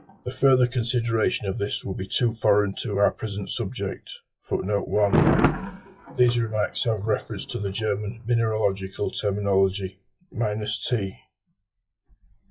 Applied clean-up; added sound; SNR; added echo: classical method log-MMSE.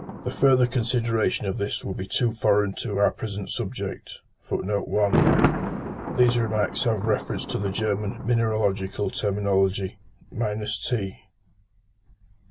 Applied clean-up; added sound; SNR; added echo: none; Thunder; 7 dB; none.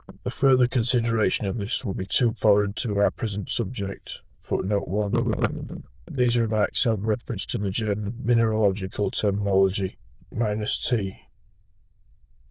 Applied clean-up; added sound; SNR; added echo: neural diffusion model UNIVERSE++.